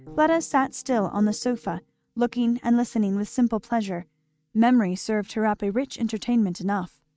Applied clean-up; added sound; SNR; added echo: neural mask model RNNoise.